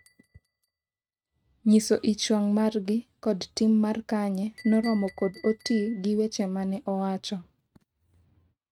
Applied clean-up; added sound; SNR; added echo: neural mask model RNNoise.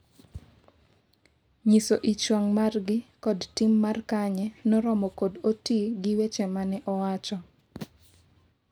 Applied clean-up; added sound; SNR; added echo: none; none; none; none.